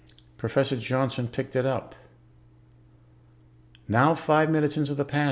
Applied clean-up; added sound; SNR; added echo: none; none; none; none.